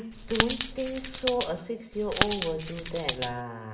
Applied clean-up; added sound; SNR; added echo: none; Coin (dropping); 1 dB; reverberation time 0.7 s.